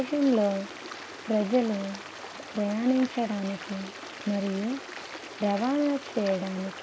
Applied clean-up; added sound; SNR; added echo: none; Stream; 12 dB; none.